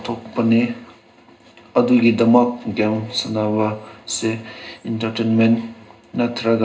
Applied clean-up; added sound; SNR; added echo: none; none; none; reverberation time 0.2 s.